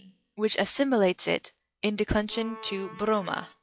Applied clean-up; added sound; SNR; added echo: classical method log-MMSE.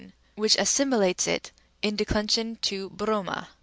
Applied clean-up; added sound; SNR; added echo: none; none; none; none.